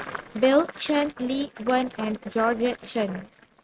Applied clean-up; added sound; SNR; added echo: neural mask model RNNoise.